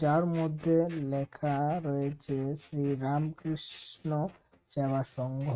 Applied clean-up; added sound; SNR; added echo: neural mask model RNNoise.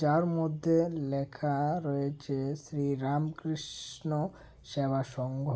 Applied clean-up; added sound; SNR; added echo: none; none; none; none.